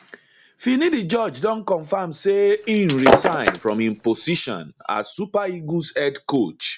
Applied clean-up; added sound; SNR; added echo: none; Shatter; -1 dB; none.